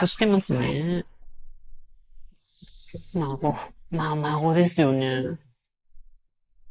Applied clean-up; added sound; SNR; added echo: neural mask model Resemble Enhance denoiser.